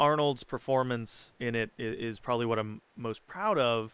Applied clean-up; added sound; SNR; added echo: neural mask model Resemble Enhance denoiser.